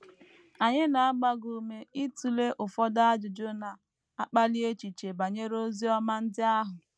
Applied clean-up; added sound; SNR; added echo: none; none; none; none.